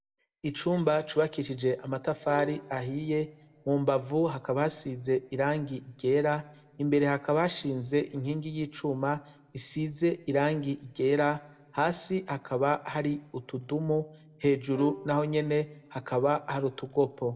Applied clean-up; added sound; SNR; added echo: none; Bowed string instrument; 18 dB; reverberation time 1.2 s.